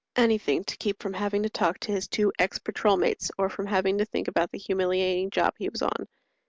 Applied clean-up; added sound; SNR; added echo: none; none; none; none.